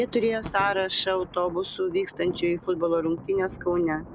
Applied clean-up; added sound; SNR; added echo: none; Thunder; 16 dB; none.